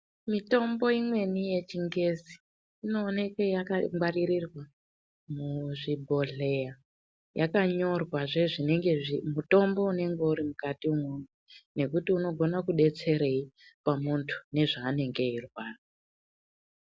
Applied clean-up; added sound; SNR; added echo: none; none; none; none.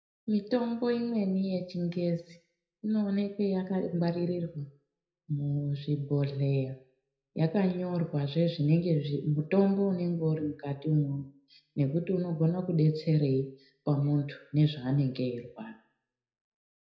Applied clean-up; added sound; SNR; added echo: none; none; none; reverberation time 0.5 s.